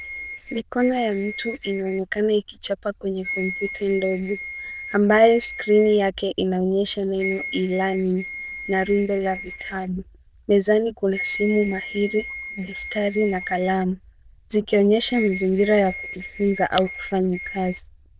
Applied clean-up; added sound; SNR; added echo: neural diffusion model UNIVERSE++.